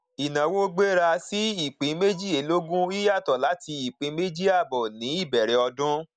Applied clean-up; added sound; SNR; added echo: none; none; none; none.